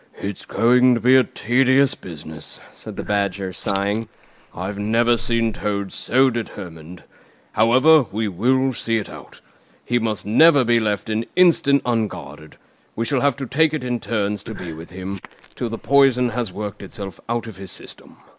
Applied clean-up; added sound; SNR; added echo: neural mask model Resemble Enhance denoiser.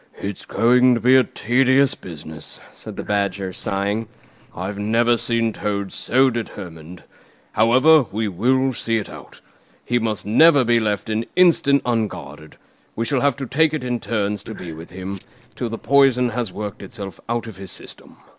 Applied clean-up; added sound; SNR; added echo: neural separator model SepFormer DNS4.